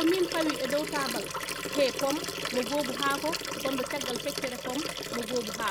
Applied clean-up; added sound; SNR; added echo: none; Liquid; 3 dB; none.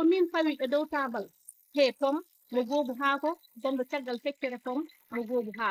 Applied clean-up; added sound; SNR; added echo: neural mask model Resemble Enhance denoiser.